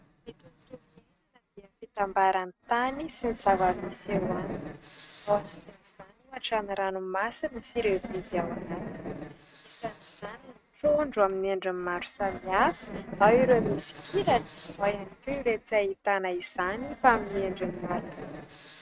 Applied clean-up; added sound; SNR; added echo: neural mask model RNNoise.